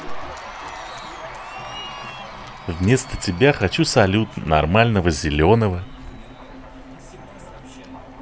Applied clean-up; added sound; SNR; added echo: none; Cheering; 16 dB; none.